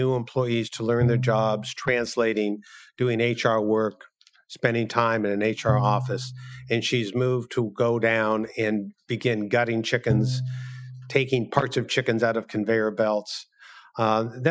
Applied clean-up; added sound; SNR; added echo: classical method Wiener filter.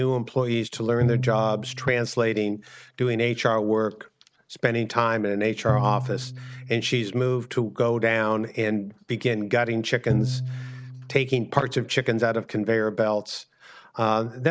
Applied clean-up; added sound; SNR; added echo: neural mask model RNNoise.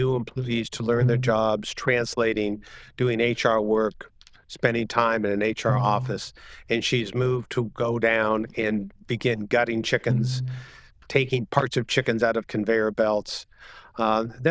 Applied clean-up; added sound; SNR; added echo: neural diffusion model UNIVERSE++.